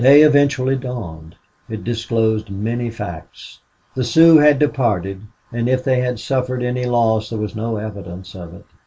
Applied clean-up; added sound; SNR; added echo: none; none; none; none.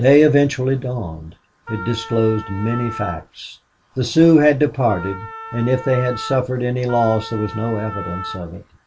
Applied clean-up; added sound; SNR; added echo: none; Wind instrument, woodwind instrument; 13 dB; none.